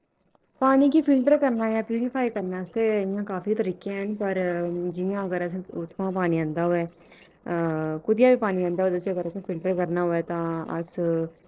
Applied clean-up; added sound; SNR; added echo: neural separator model SepFormer DNS4.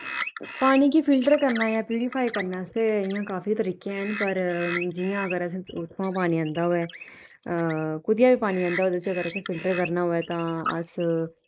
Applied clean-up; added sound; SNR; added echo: neural mask model Resemble Enhance denoiser.